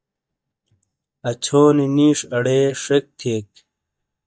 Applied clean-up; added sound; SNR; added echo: neural mask model DeepFilterNet 3.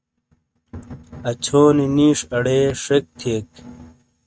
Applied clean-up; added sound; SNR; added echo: neural mask model RNNoise.